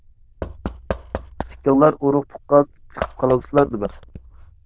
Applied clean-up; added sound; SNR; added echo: neural diffusion model UNIVERSE++.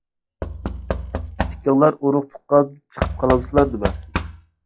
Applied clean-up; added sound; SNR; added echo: classical method log-MMSE.